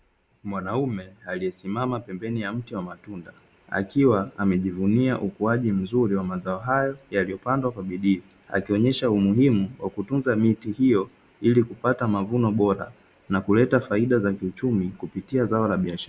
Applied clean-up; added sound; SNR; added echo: none; none; none; none.